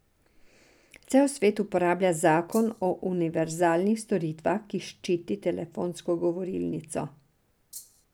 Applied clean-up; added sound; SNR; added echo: none; Rattle (instrument); 18 dB; none.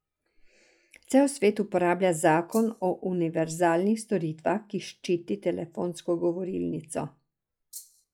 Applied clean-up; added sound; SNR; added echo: classical method log-MMSE.